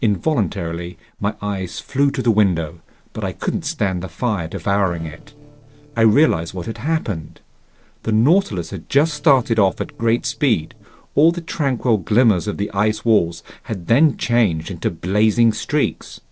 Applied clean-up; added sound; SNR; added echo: neural separator model SepFormer DNS4.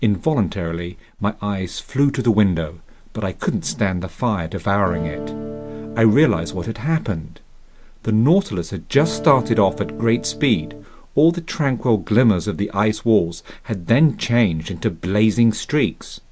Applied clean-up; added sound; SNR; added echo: none; Electric guitar / Strum; 10 dB; none.